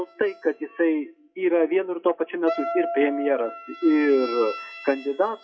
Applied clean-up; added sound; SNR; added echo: classical method WPE with log-MMSE.